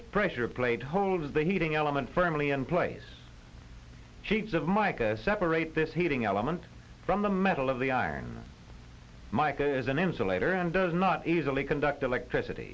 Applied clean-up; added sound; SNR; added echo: none; none; none; none.